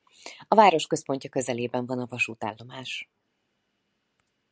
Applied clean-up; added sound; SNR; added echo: none; none; none; none.